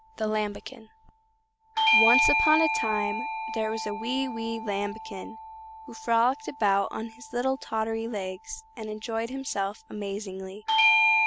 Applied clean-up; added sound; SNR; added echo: none; Bell / Doorbell; 0 dB; none.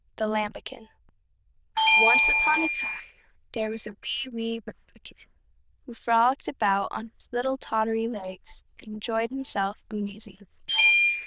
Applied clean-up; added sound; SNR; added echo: neural diffusion model UNIVERSE++.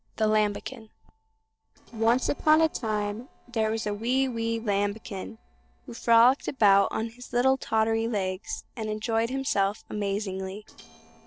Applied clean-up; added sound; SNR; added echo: neural separator model SepFormer DNS4.